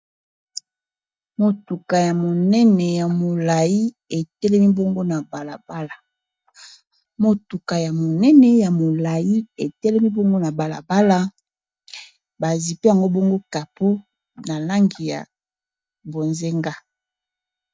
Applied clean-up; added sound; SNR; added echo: neural mask model DeepFilterNet 3.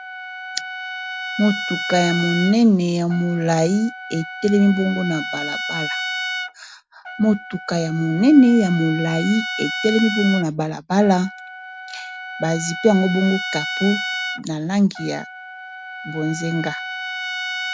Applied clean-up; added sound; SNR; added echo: none; Trumpet; 9 dB; none.